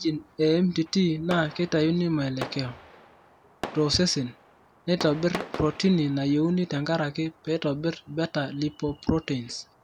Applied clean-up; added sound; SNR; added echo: none; Fireworks; 16 dB; none.